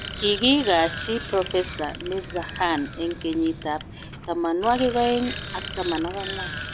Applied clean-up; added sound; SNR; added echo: none; Bicycle; 10 dB; none.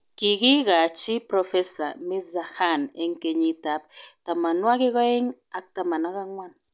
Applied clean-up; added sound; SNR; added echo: none; none; none; none.